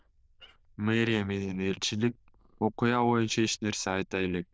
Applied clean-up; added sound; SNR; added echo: neural diffusion model UNIVERSE++.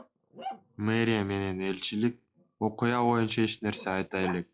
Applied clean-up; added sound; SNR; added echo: classical method log-MMSE.